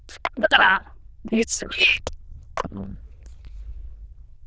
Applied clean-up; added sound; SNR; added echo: neural diffusion model UNIVERSE++.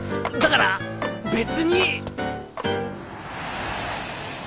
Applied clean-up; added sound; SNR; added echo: none; Keys jangling; 13 dB; none.